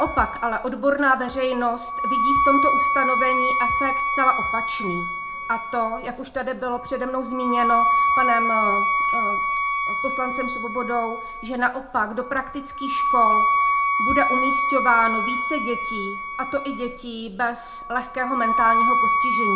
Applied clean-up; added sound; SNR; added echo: none; Wind instrument, woodwind instrument; -2 dB; reverberation time 0.3 s.